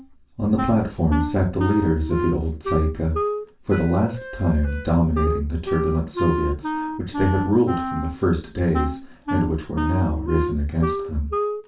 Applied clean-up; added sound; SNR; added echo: none; Wind instrument, woodwind instrument; 6 dB; reverberation time 0.2 s.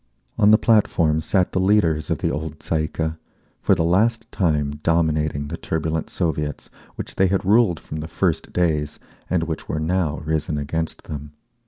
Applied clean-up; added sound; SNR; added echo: none; none; none; none.